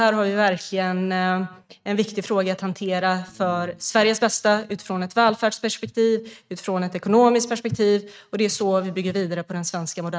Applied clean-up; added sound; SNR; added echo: neural mask model RNNoise.